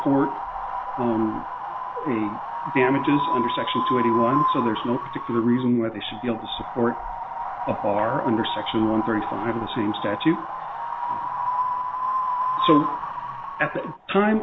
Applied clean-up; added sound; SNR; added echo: none; Wind; 3 dB; none.